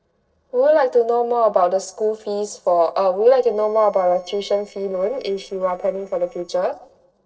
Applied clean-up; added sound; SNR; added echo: neural separator model SepFormer DNS4.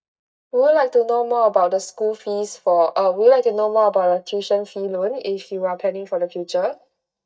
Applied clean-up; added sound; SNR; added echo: neural mask model DeepFilterNet 3.